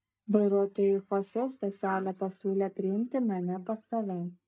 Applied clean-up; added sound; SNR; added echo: neural mask model DeepFilterNet 3.